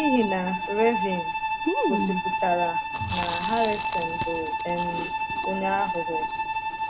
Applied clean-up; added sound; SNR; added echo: none; Chewing, mastication + Bowed string instrument; -1 dB; none.